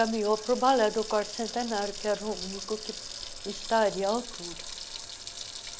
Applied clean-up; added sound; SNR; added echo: none; Sink (filling or washing) / Water tap, faucet; 10 dB; none.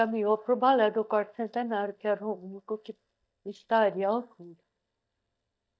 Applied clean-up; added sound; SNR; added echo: neural mask model DeepFilterNet 3.